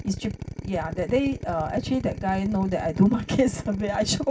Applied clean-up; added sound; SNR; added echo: none; Drill; 10 dB; reverberation time 0.4 s.